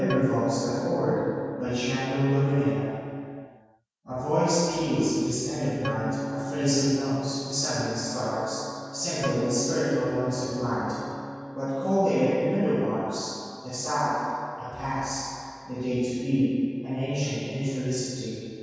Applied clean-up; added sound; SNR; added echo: none; Organ; 8 dB; reverberation time 2.1 s.